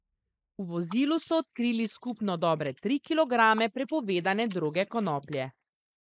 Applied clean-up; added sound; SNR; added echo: neural mask model Resemble Enhance denoiser.